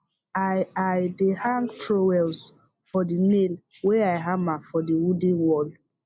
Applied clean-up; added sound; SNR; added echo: none; none; none; none.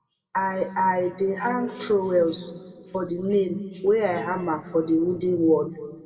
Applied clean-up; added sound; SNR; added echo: none; none; none; reverberation time 1.5 s.